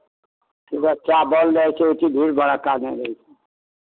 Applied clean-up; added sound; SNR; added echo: none; none; none; none.